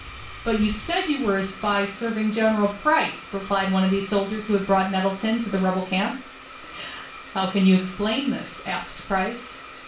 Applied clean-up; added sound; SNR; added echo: none; Domestic sounds, home sounds; 15 dB; reverberation time 0.3 s.